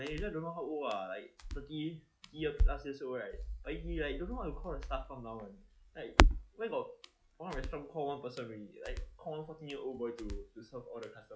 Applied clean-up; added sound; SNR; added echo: classical method log-MMSE.